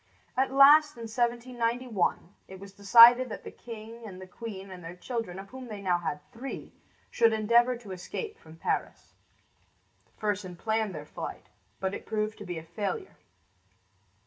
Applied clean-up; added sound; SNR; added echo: none; none; none; reverberation time 0.2 s.